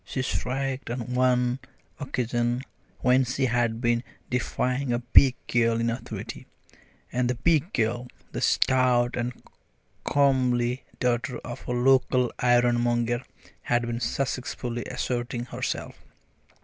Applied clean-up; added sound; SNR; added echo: none; none; none; none.